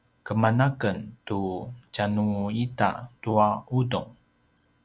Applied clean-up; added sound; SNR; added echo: none; none; none; none.